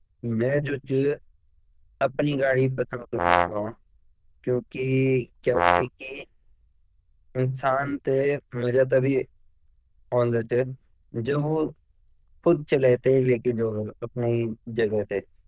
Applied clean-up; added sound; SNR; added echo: neural diffusion model UNIVERSE++.